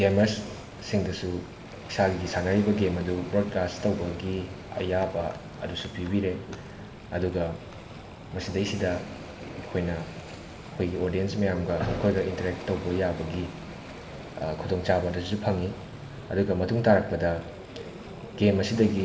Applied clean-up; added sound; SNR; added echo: none; Waves, surf; 15 dB; reverberation time 1.3 s.